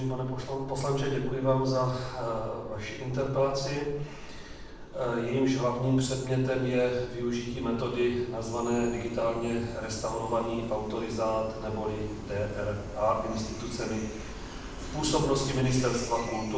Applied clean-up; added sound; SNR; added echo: none; Train; 11 dB; reverberation time 0.7 s.